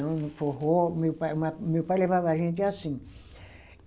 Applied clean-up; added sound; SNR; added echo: none; none; none; none.